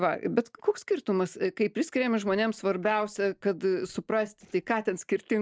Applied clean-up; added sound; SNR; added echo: neural separator model SepFormer DNS4.